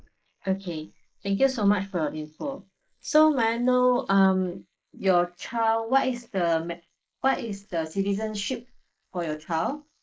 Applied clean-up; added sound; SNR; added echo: neural mask model Resemble Enhance denoiser.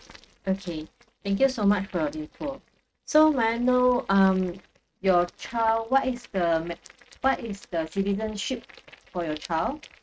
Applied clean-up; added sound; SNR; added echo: neural mask model RNNoise.